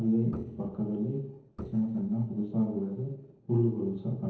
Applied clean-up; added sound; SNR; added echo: neural separator model SepFormer DNS4.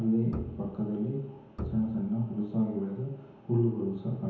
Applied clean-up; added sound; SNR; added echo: none; Bowed string instrument; 11 dB; reverberation time 1.0 s.